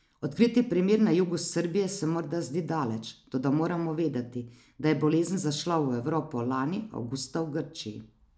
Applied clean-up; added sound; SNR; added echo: none; none; none; none.